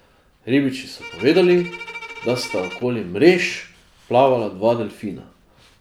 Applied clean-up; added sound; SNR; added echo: none; Bowed string instrument; 15 dB; none.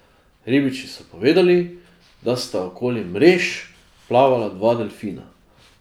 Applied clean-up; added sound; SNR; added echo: none; none; none; none.